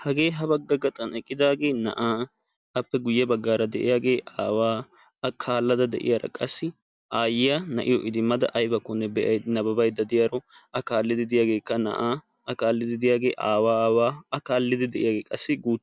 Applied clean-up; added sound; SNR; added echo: none; none; none; none.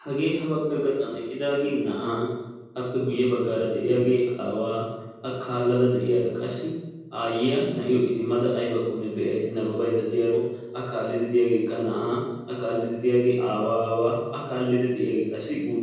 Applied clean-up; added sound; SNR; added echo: none; none; none; reverberation time 1.3 s.